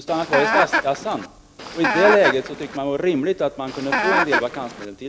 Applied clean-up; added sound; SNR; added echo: none; Chicken, rooster; 0 dB; none.